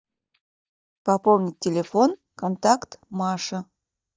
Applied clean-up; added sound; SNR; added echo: neural mask model DeepFilterNet 3.